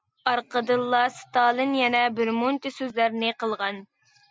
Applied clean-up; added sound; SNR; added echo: none; none; none; none.